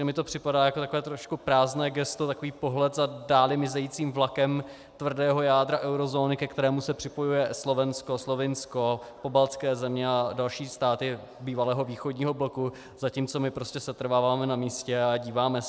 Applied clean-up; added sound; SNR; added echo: none; none; none; none.